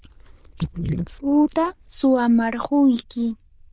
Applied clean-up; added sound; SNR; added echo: neural diffusion model UNIVERSE++.